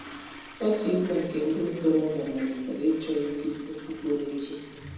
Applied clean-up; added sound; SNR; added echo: none; Toilet flush; 17 dB; reverberation time 1.1 s.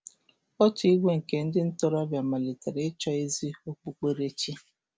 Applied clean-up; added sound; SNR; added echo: none; none; none; none.